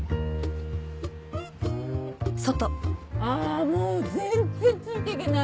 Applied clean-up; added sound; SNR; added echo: none; none; none; none.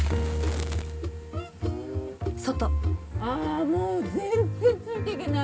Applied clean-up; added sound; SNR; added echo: none; Fire; 17 dB; reverberation time 0.3 s.